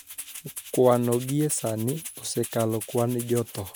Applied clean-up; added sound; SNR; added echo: none; Rattle (instrument); 14 dB; none.